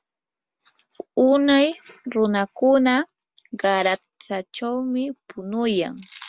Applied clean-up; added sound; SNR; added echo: none; none; none; none.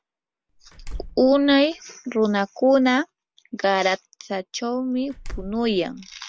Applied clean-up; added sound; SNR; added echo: none; Slam; 14 dB; none.